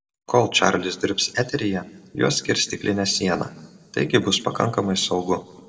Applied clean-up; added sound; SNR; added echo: none; none; none; reverberation time 0.3 s.